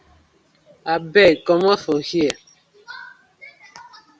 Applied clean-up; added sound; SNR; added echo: none; none; none; none.